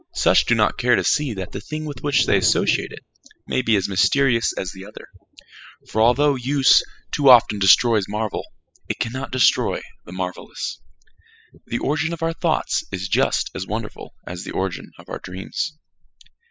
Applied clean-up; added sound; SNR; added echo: classical method spectral subtraction.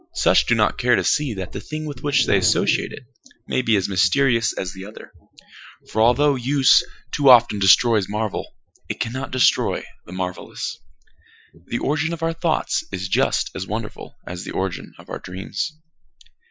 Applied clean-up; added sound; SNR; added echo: classical method Wiener filter.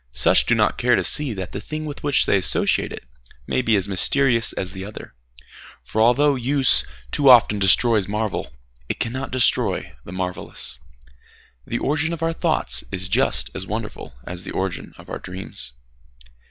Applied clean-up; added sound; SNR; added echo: none; none; none; none.